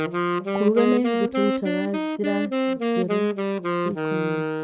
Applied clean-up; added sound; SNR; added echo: neural mask model RNNoise.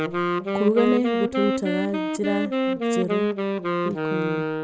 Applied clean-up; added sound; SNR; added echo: none; Wind instrument, woodwind instrument; -2 dB; none.